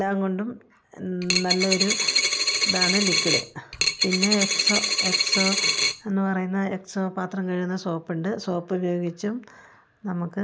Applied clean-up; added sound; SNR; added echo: none; Coin (dropping); -4 dB; none.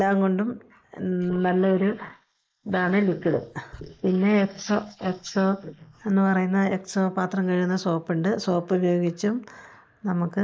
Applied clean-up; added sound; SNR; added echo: neural mask model Resemble Enhance denoiser.